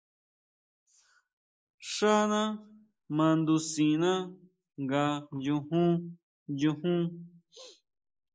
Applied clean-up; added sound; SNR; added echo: neural mask model Resemble Enhance denoiser.